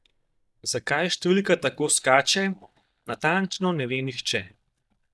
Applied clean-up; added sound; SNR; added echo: neural mask model DeepFilterNet 3.